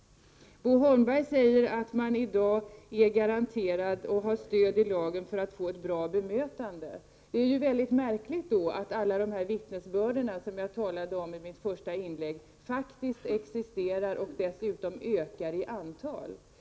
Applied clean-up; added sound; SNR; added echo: none; none; none; none.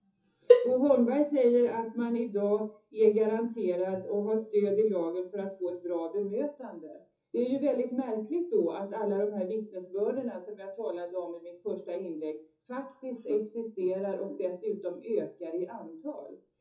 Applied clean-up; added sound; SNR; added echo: classical method WPE with log-MMSE.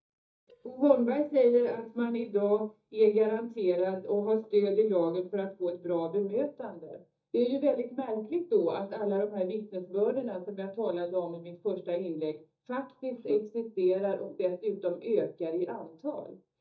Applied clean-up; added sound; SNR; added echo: neural mask model DeepFilterNet 3.